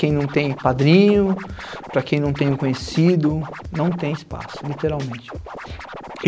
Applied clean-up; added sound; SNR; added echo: none; Scratching (performance technique); 14 dB; none.